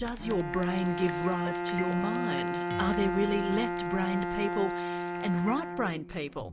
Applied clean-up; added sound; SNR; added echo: none; Bowed string instrument; 2 dB; none.